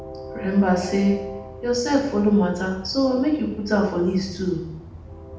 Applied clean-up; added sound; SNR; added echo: none; Train; 15 dB; reverberation time 0.8 s.